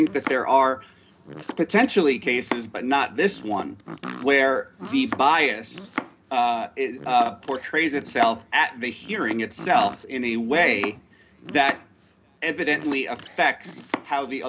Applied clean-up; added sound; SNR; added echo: none; Domestic sounds, home sounds; 13 dB; reverberation time 0.3 s.